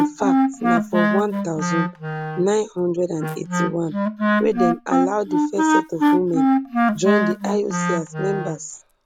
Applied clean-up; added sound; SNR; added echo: none; Wind instrument, woodwind instrument; -3 dB; none.